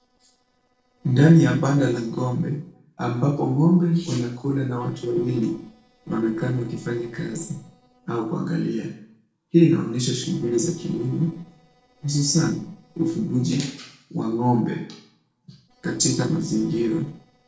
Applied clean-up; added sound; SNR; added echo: neural separator model SepFormer DNS4.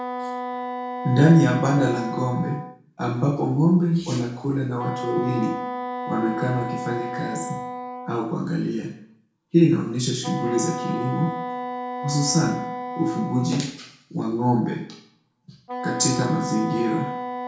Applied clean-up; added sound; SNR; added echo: none; Wind instrument, woodwind instrument; 8 dB; reverberation time 0.5 s.